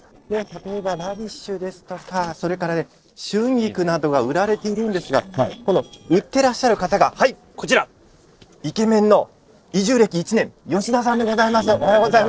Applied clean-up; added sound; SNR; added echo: neural separator model SepFormer DNS4.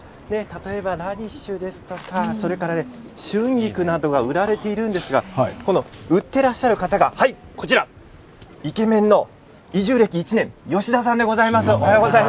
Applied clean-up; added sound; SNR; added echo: none; none; none; none.